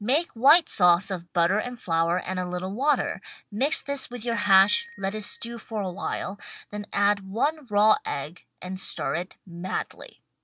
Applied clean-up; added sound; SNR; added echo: none; Glockenspiel; 18 dB; none.